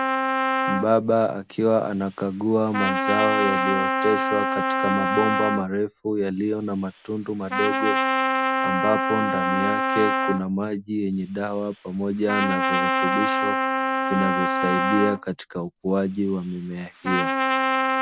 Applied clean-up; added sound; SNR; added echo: none; Trumpet; -1 dB; none.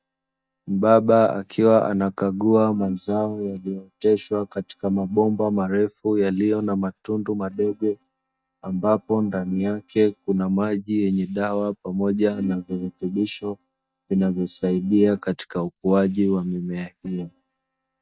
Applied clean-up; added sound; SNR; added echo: neural mask model DeepFilterNet 3.